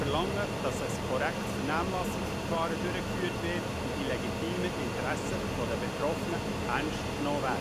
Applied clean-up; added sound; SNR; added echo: none; Fixed-wing aircraft, airplane; -2 dB; none.